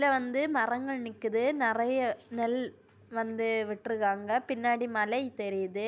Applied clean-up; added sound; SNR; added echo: none; none; none; none.